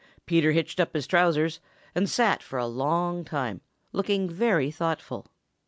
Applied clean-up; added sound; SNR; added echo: none; none; none; none.